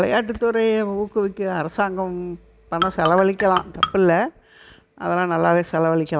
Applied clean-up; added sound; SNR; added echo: none; Marimba, xylophone; 4 dB; none.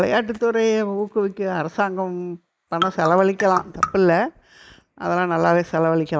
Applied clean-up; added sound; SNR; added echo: neural mask model Resemble Enhance denoiser.